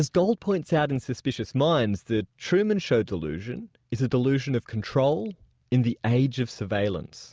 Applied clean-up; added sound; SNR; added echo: none; none; none; none.